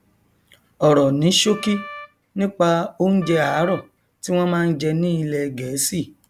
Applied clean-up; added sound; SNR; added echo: none; Wind instrument, woodwind instrument; 17 dB; none.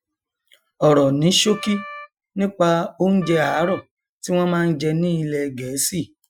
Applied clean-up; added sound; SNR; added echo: classical method Wiener filter.